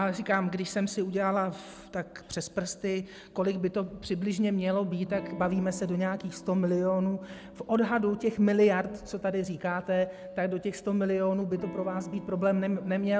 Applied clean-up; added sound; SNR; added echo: none; Electric guitar / Strum; 19 dB; none.